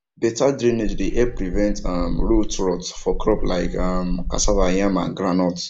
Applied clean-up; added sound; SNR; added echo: none; Meow; 2 dB; none.